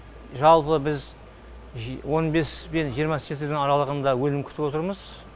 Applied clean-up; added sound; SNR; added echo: none; none; none; none.